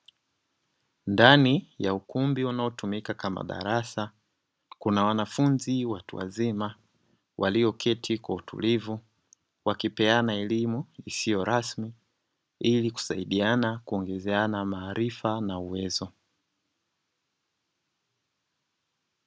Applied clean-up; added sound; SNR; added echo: none; none; none; none.